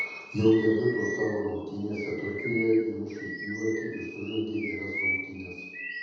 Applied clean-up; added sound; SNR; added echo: none; Bird vocalization, bird call, bird song; 8 dB; reverberation time 1.2 s.